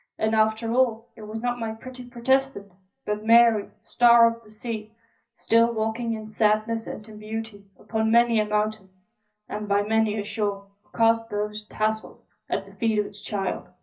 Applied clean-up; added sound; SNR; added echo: none; none; none; reverberation time 0.4 s.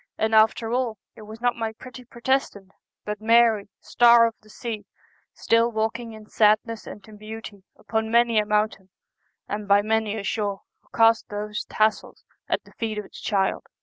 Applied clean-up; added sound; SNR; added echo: none; none; none; none.